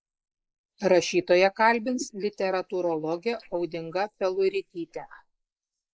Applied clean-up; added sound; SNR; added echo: neural mask model Resemble Enhance denoiser.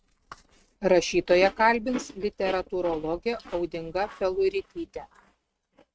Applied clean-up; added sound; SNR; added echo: neural mask model RNNoise.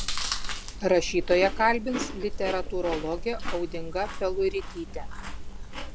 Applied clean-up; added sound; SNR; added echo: none; Chewing, mastication; 3 dB; none.